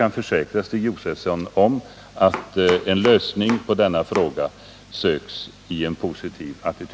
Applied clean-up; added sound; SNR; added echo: none; Domestic sounds, home sounds; 11 dB; none.